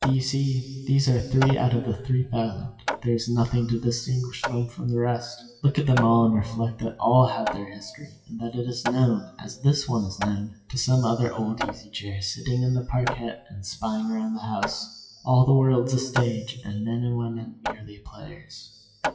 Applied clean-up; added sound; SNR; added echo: classical method WPE with log-MMSE.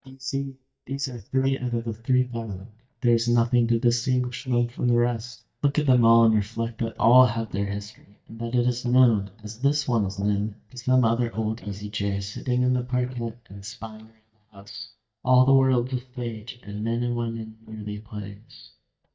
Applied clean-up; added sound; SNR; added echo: neural mask model DeepFilterNet 3.